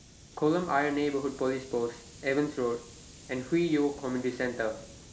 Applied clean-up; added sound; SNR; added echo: none; Hiss; 19 dB; none.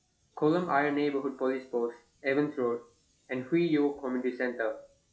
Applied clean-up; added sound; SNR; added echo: classical method log-MMSE.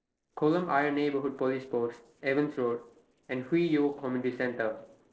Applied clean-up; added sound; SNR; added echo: neural separator model SepFormer DNS4.